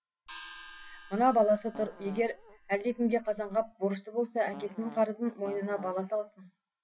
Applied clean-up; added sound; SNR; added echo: none; Gong + Fart; 18 dB; none.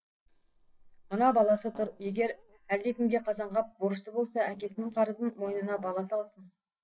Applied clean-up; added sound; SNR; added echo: neural separator model SepFormer DNS4.